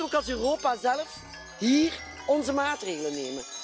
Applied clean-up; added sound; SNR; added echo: none; Chime; 14 dB; none.